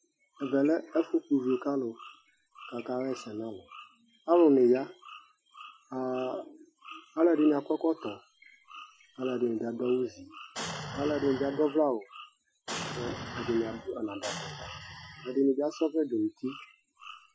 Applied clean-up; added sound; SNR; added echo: classical method Wiener filter.